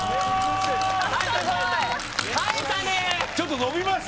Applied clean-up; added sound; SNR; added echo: none; none; none; none.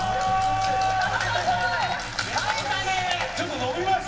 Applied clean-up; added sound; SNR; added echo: none; none; none; reverberation time 1.2 s.